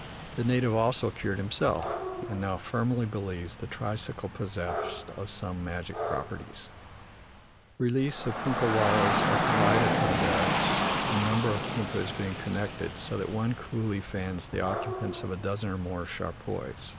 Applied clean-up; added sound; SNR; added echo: none; Rain / Dog; 2 dB; none.